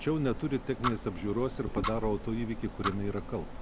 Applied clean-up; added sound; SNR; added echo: none; Tick-tock; 5 dB; none.